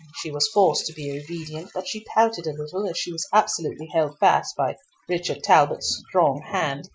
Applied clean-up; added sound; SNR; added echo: classical method Wiener filter.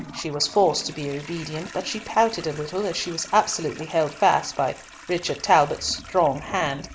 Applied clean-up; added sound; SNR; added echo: none; Toilet flush; 17 dB; none.